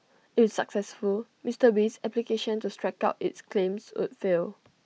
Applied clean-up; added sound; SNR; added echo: none; none; none; none.